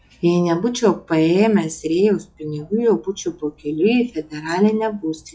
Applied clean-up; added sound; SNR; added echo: classical method log-MMSE.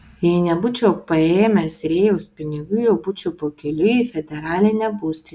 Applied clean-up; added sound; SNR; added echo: none; none; none; none.